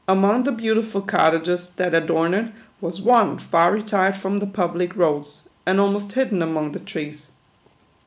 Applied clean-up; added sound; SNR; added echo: none; none; none; none.